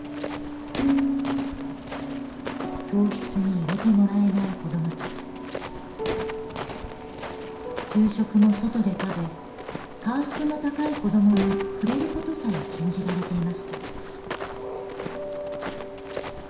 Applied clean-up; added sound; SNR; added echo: none; Walk, footsteps; 11 dB; reverberation time 0.7 s.